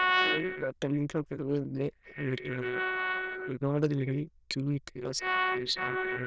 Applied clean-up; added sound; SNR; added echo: neural diffusion model UNIVERSE++.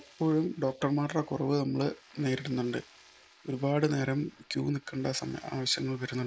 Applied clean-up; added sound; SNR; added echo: neural mask model Resemble Enhance denoiser.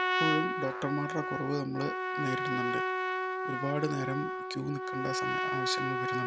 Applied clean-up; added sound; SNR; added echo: none; Trumpet; -2 dB; none.